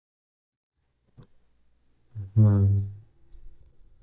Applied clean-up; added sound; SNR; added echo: neural mask model DeepFilterNet 3.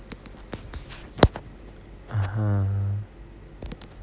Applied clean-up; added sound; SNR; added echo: none; none; none; none.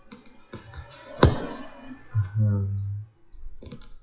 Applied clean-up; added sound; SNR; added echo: classical method WPE with log-MMSE.